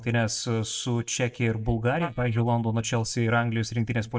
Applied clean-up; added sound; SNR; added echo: neural mask model DeepFilterNet 3.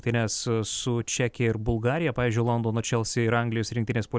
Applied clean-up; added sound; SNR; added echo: none; none; none; none.